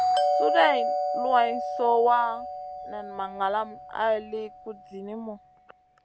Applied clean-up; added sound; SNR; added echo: none; Doorbell; 2 dB; none.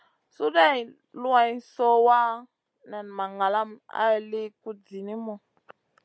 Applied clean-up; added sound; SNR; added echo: none; none; none; none.